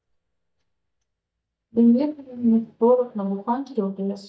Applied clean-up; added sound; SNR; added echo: neural mask model DeepFilterNet 3.